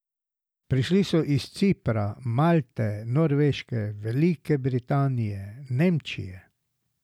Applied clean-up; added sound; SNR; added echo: none; none; none; none.